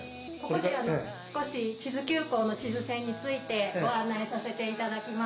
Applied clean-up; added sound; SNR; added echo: none; none; none; none.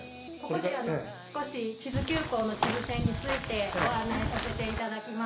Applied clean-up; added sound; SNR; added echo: none; Walk, footsteps / Bird vocalization, bird call, bird song; 0 dB; none.